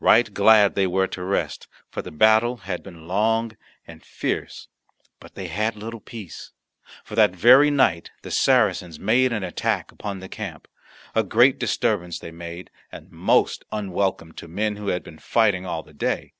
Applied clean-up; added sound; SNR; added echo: none; none; none; none.